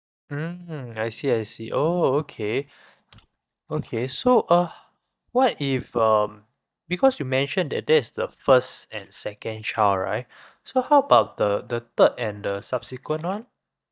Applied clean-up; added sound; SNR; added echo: neural mask model DeepFilterNet 3.